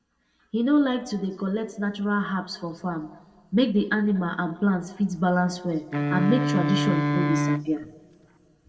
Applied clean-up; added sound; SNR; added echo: none; Wind instrument, woodwind instrument; 0 dB; reverberation time 1.4 s.